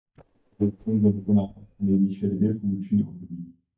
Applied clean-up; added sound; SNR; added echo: neural mask model DeepFilterNet 3.